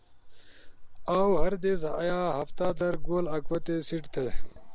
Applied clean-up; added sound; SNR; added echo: none; Cricket / Frog; -1 dB; none.